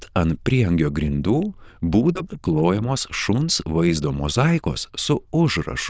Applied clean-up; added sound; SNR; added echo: neural diffusion model UNIVERSE++.